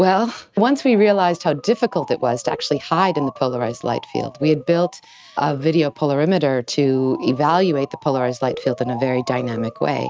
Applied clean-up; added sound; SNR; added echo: neural mask model RNNoise.